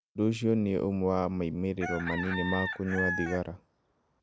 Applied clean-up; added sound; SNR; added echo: none; Chicken, rooster; 7 dB; none.